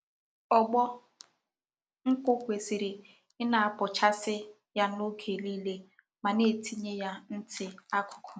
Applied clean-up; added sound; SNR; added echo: none; none; none; none.